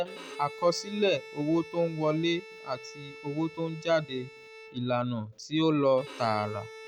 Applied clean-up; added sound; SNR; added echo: none; Bowed string instrument; 16 dB; none.